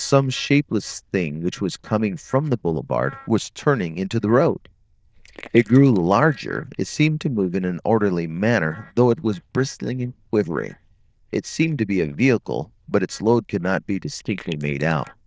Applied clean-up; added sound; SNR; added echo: neural diffusion model UNIVERSE++.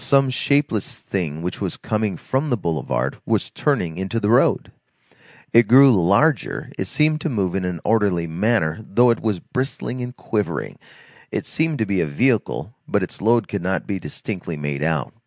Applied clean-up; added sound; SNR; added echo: none; none; none; none.